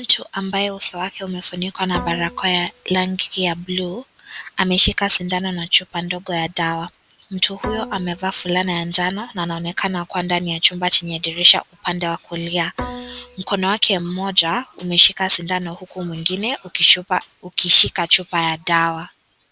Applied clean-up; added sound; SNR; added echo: none; Bowed string instrument; 14 dB; none.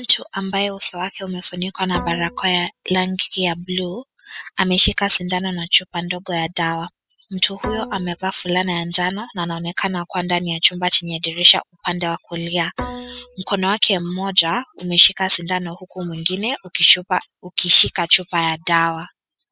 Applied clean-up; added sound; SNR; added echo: classical method spectral subtraction.